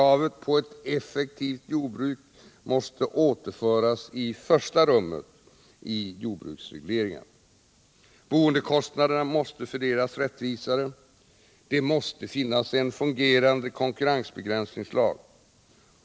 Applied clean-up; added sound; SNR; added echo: none; none; none; none.